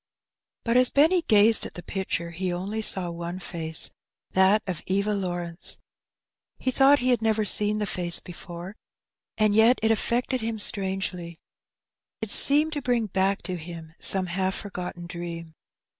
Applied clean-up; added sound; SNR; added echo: none; none; none; none.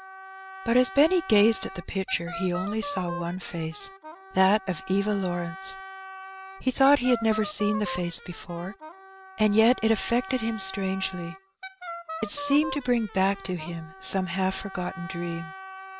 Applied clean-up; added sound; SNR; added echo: none; Wind instrument, woodwind instrument; 13 dB; none.